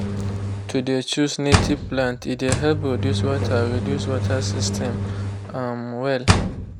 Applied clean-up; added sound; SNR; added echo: none; Engine; -1 dB; none.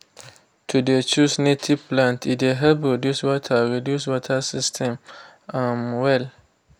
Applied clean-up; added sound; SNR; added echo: none; none; none; none.